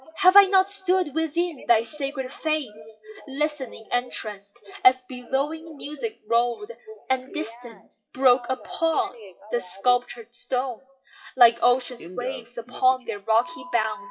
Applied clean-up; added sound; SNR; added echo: classical method WPE with log-MMSE.